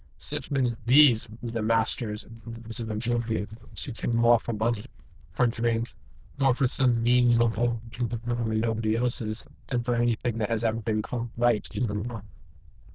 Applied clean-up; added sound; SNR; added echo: neural diffusion model UNIVERSE++.